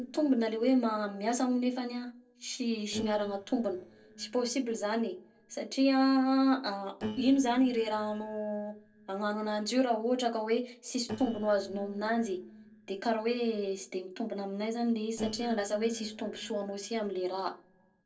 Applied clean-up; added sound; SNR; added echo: neural separator model SepFormer DNS4.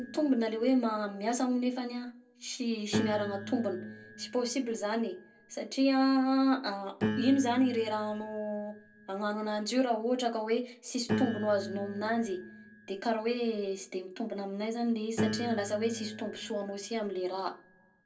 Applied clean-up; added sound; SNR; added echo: none; Piano; 10 dB; reverberation time 0.2 s.